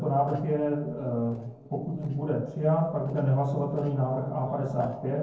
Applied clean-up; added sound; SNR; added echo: neural separator model SepFormer DNS4.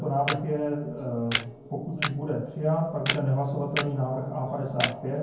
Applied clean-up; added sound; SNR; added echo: none; Camera; 6 dB; reverberation time 0.9 s.